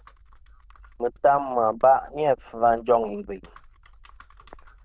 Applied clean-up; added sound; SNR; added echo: neural diffusion model UNIVERSE++.